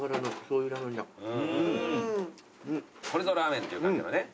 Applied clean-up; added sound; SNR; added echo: none; none; none; none.